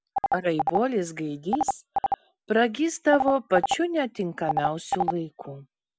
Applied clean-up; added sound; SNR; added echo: none; Telephone; 3 dB; none.